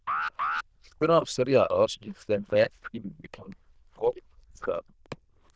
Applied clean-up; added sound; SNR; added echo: neural diffusion model UNIVERSE++.